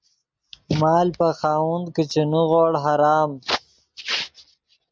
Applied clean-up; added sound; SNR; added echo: none; none; none; none.